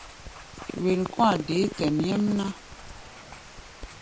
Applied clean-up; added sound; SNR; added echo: none; Writing + Water; 17 dB; none.